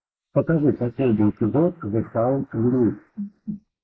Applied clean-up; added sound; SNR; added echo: neural mask model Resemble Enhance denoiser.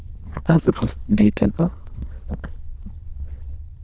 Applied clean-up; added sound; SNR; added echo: neural diffusion model UNIVERSE++.